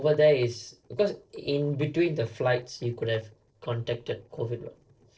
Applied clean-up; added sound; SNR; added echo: neural separator model SepFormer DNS4.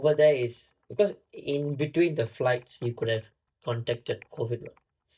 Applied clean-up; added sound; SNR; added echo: neural mask model DeepFilterNet 3.